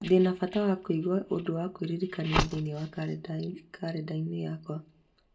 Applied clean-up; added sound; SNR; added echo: none; none; none; reverberation time 0.2 s.